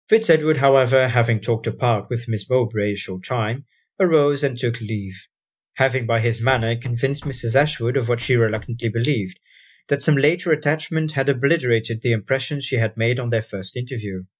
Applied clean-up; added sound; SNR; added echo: neural mask model DeepFilterNet 3.